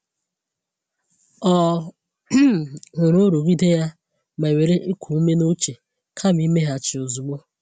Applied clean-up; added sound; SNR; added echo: none; none; none; none.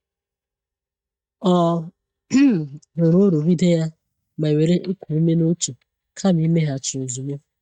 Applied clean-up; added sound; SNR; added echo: neural mask model DeepFilterNet 3.